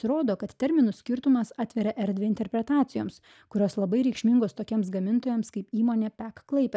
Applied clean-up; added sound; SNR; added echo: none; none; none; none.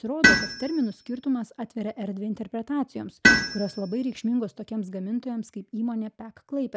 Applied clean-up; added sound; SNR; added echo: none; Tools; -2 dB; none.